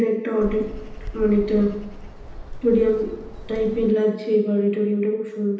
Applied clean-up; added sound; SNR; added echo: none; Bird vocalization, bird call, bird song; 12 dB; reverberation time 0.9 s.